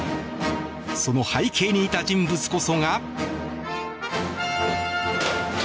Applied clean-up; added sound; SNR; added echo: none; none; none; none.